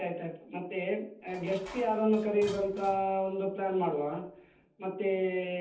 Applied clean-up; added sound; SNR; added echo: none; Dishes, pots, and pans; 20 dB; reverberation time 0.7 s.